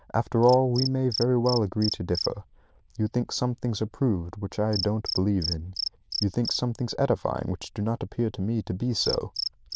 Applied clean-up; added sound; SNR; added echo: neural diffusion model UNIVERSE++.